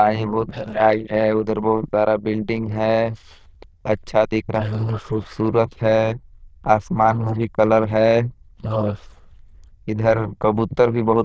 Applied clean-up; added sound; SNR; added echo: neural diffusion model UNIVERSE++.